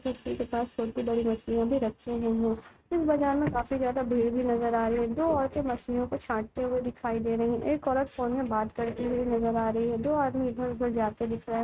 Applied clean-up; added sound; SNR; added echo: neural mask model RNNoise.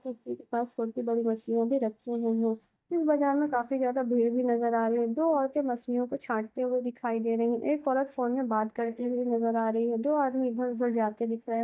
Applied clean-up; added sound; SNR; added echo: neural mask model DeepFilterNet 3.